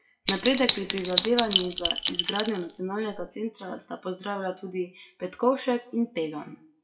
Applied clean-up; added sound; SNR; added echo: classical method WPE with log-MMSE.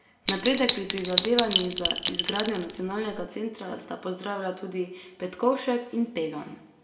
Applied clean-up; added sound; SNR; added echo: none; Chink, clink; 1 dB; reverberation time 0.8 s.